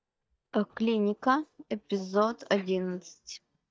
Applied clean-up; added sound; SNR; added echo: neural mask model DeepFilterNet 3.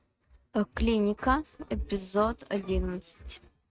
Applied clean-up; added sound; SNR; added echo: neural mask model RNNoise.